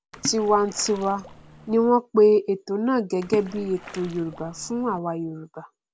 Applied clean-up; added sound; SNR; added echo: none; Splash, splatter; 17 dB; none.